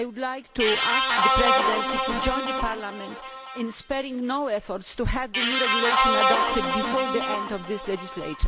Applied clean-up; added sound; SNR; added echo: none; Guitar; -3 dB; none.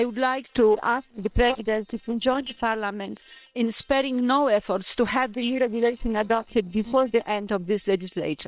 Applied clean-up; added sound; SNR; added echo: neural separator model SepFormer WHAM!.